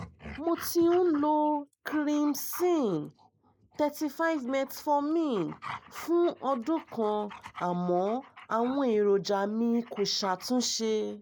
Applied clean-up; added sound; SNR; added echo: neural mask model Resemble Enhance denoiser.